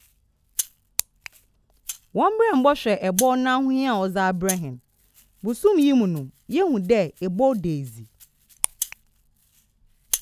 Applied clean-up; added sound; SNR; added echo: none; Rattle (instrument); 14 dB; none.